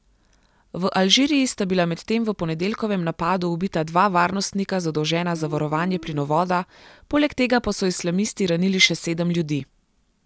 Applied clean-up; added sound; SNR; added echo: none; Guitar; 16 dB; none.